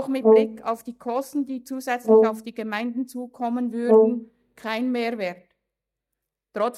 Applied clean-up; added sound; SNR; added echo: neural mask model DeepFilterNet 3.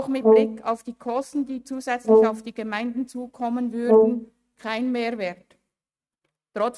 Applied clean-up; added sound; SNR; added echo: neural mask model RNNoise.